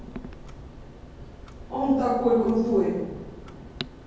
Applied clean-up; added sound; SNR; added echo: none; Clock; 14 dB; reverberation time 1.3 s.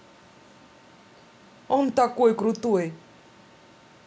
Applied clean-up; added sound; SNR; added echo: none; none; none; none.